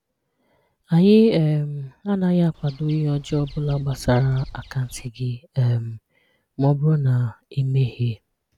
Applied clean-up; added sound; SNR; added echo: none; Bird vocalization, bird call, bird song; 19 dB; none.